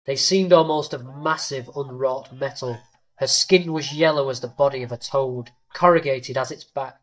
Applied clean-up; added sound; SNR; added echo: neural mask model DeepFilterNet 3.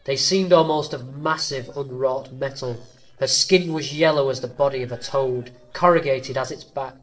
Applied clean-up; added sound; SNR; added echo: neural separator model SepFormer DNS4.